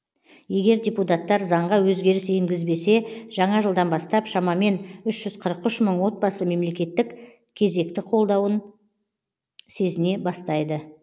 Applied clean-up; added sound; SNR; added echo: none; none; none; none.